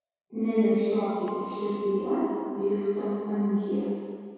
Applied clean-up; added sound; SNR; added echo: none; Percussion; 18 dB; reverberation time 1.9 s.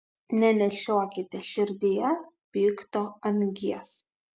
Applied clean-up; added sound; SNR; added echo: none; none; none; none.